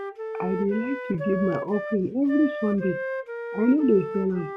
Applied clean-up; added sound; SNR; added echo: none; Wind instrument, woodwind instrument; 8 dB; none.